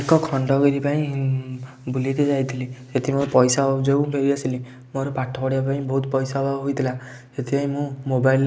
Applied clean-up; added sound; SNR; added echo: none; none; none; none.